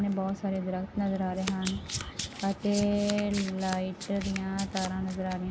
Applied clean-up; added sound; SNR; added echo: none; Domestic sounds, home sounds; 12 dB; none.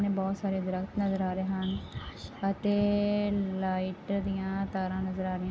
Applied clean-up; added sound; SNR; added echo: none; none; none; none.